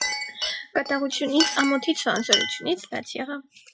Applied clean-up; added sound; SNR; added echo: classical method log-MMSE.